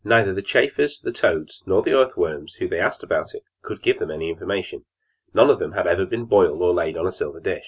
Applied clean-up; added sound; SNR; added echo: none; none; none; none.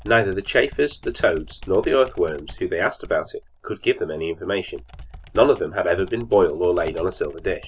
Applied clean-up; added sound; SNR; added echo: none; Computer keyboard; 18 dB; none.